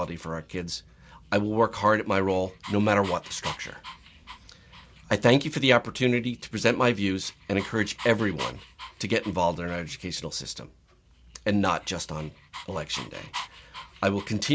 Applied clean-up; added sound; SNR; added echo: none; Dog; 18 dB; none.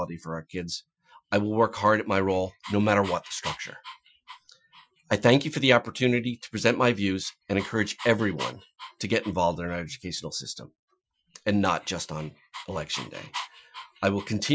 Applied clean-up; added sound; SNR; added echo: classical method Wiener filter.